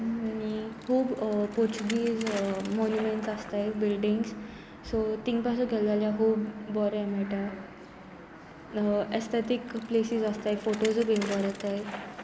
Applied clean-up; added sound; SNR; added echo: none; Bicycle; 18 dB; none.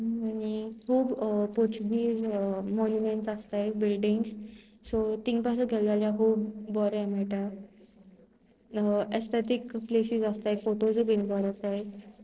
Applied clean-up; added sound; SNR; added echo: neural separator model SepFormer DNS4.